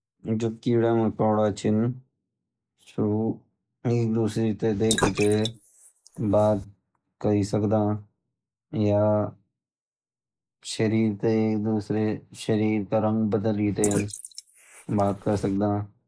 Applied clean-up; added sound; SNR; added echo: neural mask model Resemble Enhance denoiser.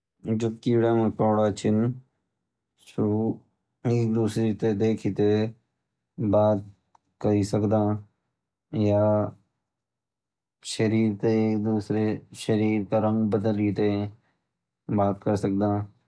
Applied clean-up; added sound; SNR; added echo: none; none; none; none.